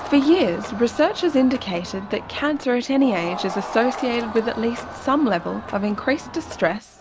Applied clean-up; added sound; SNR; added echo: none; Crowd; 12 dB; none.